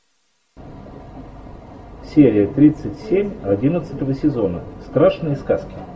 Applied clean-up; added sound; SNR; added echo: none; none; none; reverberation time 1.3 s.